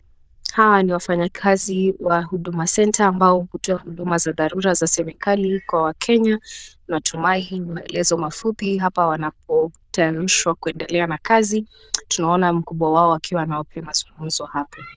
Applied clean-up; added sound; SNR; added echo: neural diffusion model UNIVERSE++.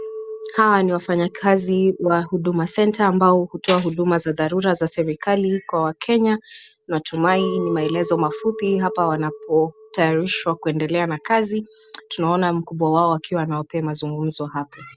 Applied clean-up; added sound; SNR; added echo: none; Chink, clink; 16 dB; none.